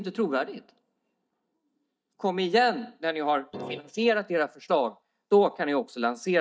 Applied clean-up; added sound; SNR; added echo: neural mask model DeepFilterNet 3.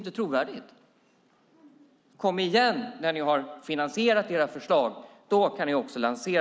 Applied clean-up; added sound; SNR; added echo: none; none; none; none.